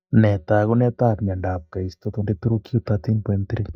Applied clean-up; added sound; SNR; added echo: neural mask model DeepFilterNet 3.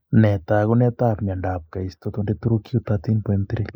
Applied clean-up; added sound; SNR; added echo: neural mask model Resemble Enhance denoiser.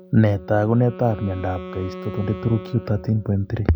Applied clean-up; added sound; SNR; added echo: none; Wind instrument, woodwind instrument; 15 dB; none.